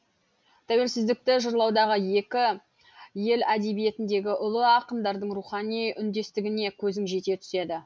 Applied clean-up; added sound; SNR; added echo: none; none; none; none.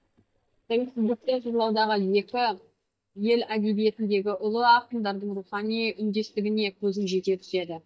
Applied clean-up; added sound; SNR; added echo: neural mask model DeepFilterNet 3.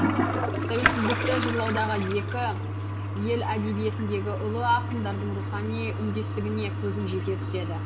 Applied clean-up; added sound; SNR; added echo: none; Toilet flush; -2 dB; reverberation time 2.1 s.